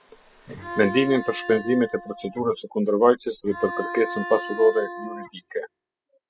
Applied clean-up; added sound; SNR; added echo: classical method spectral subtraction.